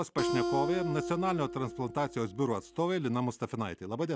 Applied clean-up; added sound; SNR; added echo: none; Acoustic guitar; 5 dB; none.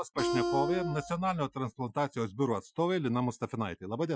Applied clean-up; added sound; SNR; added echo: classical method Wiener filter.